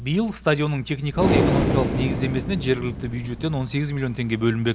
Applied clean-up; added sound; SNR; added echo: none; Breathing; 3 dB; none.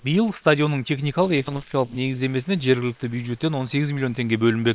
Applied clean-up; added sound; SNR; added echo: neural separator model SepFormer WHAM!.